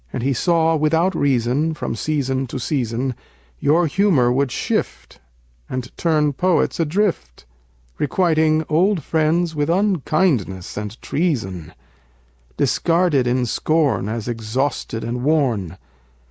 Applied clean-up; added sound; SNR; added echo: none; none; none; none.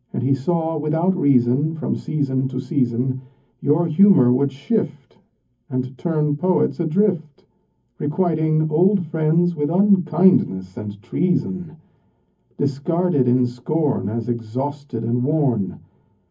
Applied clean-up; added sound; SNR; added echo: none; none; none; reverberation time 0.3 s.